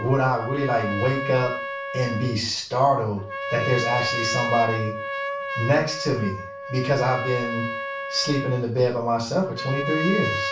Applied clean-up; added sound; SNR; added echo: none; Trumpet; 6 dB; reverberation time 0.3 s.